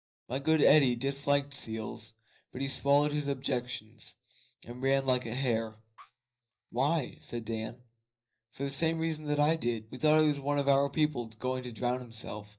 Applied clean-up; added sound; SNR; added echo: neural mask model DeepFilterNet 3.